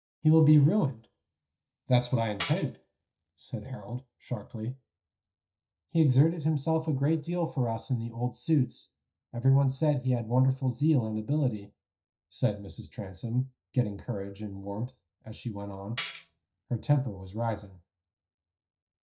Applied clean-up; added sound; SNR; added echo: neural mask model DeepFilterNet 3.